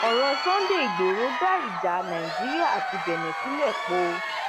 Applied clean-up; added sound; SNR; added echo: none; Crowd; 2 dB; none.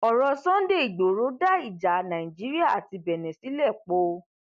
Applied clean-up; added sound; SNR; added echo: none; none; none; none.